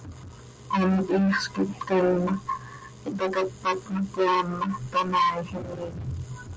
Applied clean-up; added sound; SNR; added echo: none; none; none; none.